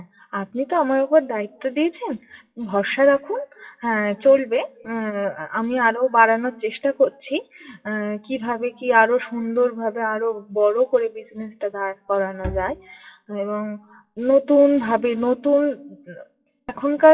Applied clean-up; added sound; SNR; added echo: classical method WPE with log-MMSE.